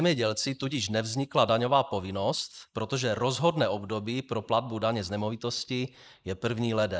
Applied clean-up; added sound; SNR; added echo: neural mask model Resemble Enhance denoiser.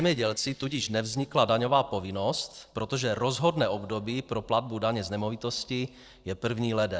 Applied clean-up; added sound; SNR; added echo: neural separator model SepFormer DNS4.